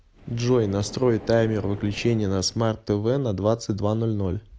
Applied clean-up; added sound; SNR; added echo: none; Car; 17 dB; none.